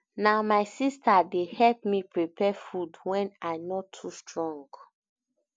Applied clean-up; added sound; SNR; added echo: none; none; none; none.